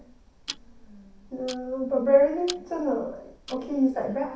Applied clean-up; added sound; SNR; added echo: none; Tick-tock; 18 dB; reverberation time 0.6 s.